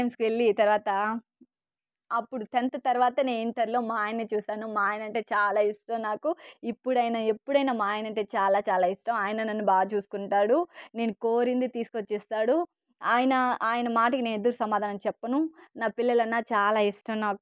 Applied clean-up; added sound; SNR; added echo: none; none; none; none.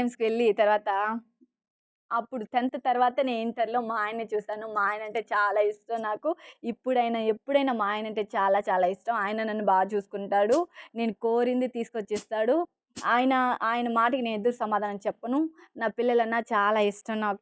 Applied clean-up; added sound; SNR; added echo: classical method log-MMSE.